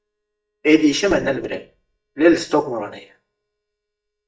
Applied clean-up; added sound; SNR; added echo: neural mask model DeepFilterNet 3.